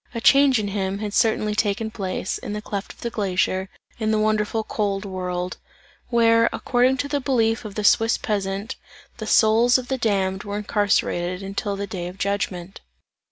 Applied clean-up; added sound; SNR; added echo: none; none; none; none.